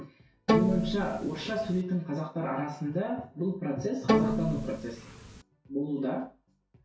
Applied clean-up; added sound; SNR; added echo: none; Bowed string instrument; -3 dB; reverberation time 0.2 s.